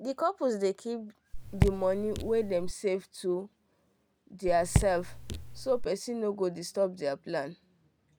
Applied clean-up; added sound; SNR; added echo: none; Raindrop / Drip; 0 dB; none.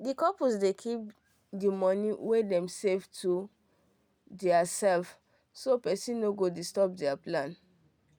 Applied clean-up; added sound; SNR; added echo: none; none; none; none.